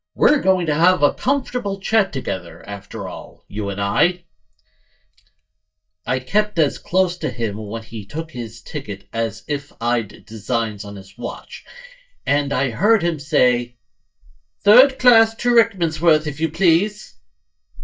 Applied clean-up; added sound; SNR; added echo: neural mask model DeepFilterNet 3.